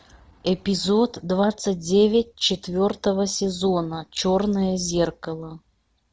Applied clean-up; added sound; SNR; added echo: none; none; none; none.